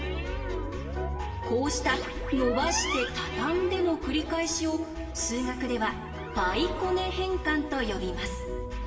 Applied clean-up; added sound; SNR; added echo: none; none; none; reverberation time 1.3 s.